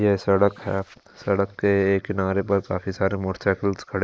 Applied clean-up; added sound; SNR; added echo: neural mask model Resemble Enhance denoiser.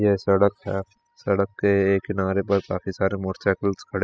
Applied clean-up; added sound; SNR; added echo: classical method spectral subtraction.